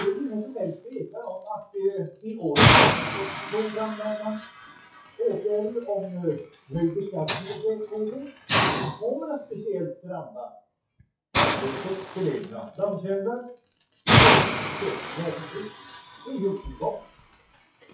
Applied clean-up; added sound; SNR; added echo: classical method WPE with log-MMSE.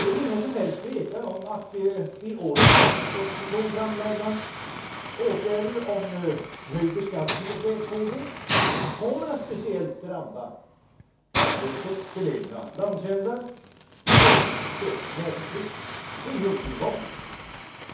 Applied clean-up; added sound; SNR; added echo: none; Hiss; -3 dB; reverberation time 0.6 s.